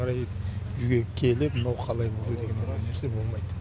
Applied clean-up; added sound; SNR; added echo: none; none; none; none.